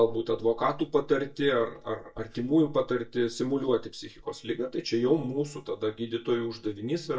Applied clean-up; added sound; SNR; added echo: neural mask model DeepFilterNet 3.